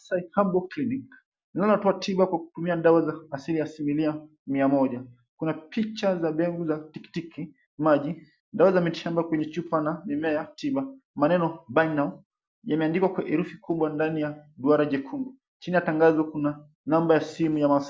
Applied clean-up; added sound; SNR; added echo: none; none; none; none.